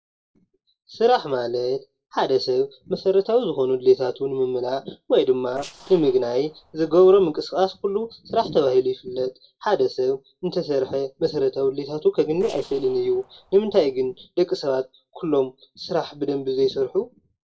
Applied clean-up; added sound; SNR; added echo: neural separator model SepFormer DNS4.